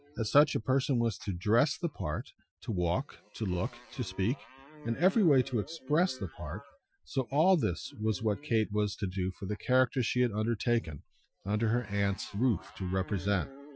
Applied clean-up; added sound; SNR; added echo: classical method Wiener filter.